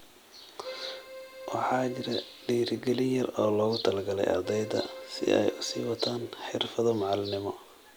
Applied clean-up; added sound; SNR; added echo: none; Keyboard (musical); 17 dB; none.